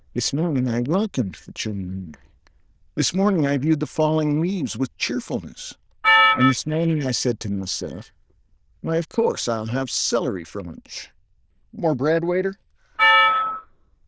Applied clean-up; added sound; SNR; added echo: neural diffusion model UNIVERSE++.